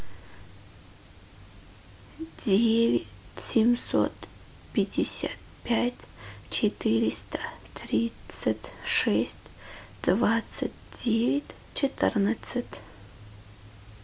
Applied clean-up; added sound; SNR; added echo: none; none; none; none.